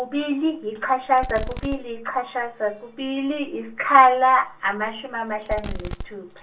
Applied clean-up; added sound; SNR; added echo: none; Fireworks; 10 dB; reverberation time 0.3 s.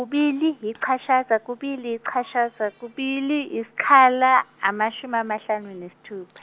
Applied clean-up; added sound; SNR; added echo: none; none; none; none.